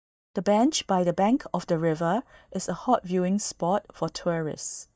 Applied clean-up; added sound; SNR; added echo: neural mask model DeepFilterNet 3.